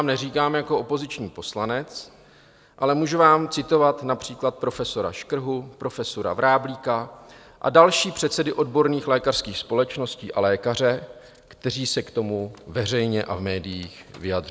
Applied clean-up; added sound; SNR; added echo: none; none; none; none.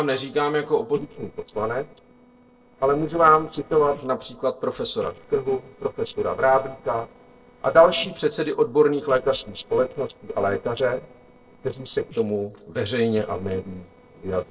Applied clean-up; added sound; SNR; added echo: neural separator model SepFormer DNS4.